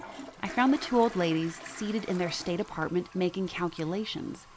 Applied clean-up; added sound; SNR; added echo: none; Toilet flush; 15 dB; none.